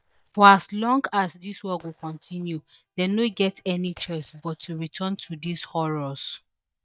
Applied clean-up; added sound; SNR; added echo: neural mask model DeepFilterNet 3.